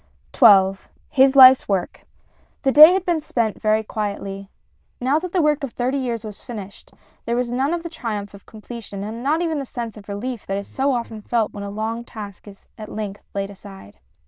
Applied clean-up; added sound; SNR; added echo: neural diffusion model UNIVERSE++.